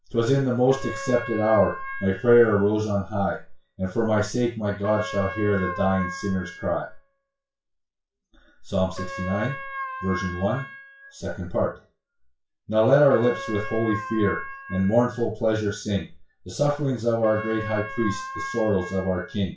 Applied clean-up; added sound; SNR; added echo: classical method WPE with log-MMSE.